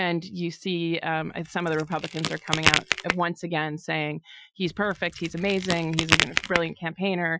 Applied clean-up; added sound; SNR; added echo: classical method Wiener filter.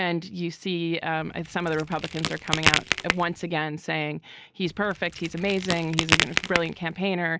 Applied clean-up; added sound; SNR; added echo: none; Crack; 0 dB; none.